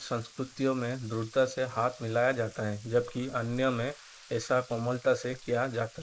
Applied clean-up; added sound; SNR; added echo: neural mask model Resemble Enhance denoiser.